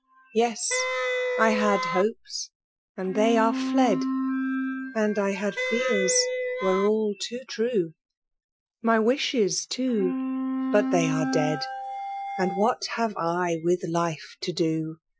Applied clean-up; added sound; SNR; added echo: classical method Wiener filter.